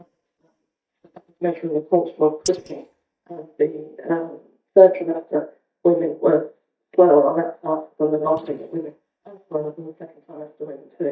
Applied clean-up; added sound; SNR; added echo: neural mask model DeepFilterNet 3.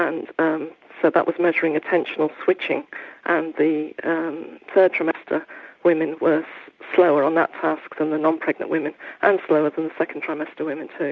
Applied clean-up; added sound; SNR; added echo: none; none; none; none.